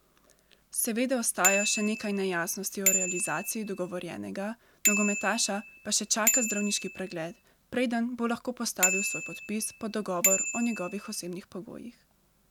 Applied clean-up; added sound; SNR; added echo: none; Bicycle bell; 1 dB; none.